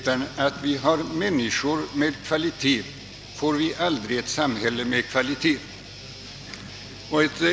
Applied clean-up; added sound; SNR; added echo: none; Guitar; 17 dB; none.